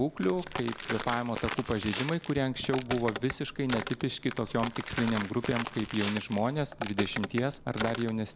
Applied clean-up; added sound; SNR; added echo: none; Walk, footsteps; 7 dB; none.